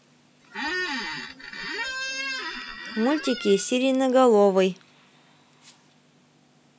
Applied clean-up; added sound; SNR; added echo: none; Squeak; 7 dB; none.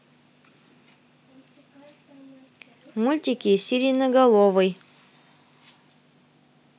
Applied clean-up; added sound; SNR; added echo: none; none; none; none.